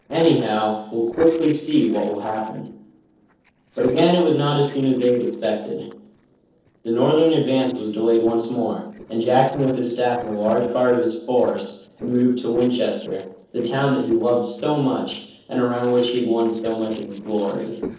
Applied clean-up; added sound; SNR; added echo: neural separator model SepFormer DNS4.